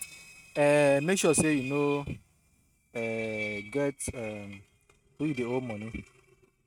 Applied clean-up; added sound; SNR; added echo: neural mask model RNNoise.